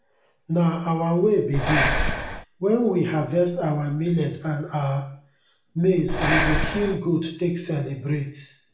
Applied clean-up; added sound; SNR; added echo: none; Breathing; 2 dB; reverberation time 0.5 s.